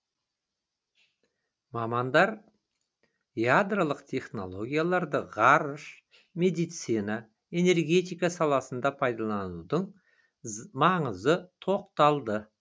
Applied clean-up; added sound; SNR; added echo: none; none; none; none.